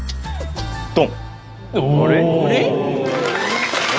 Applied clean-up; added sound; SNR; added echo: none; none; none; none.